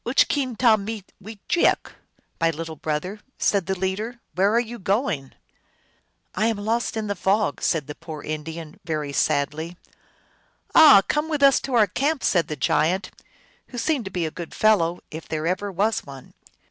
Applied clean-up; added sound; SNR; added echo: none; none; none; none.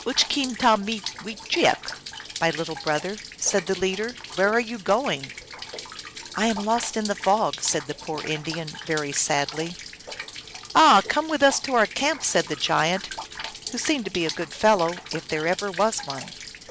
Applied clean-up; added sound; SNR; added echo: none; Rain; 12 dB; none.